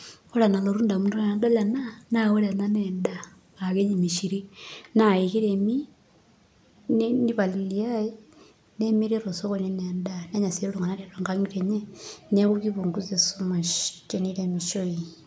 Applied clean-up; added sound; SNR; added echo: none; none; none; none.